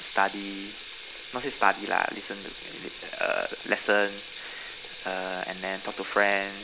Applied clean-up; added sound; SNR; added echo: none; Sink (filling or washing) / Water tap, faucet; 12 dB; none.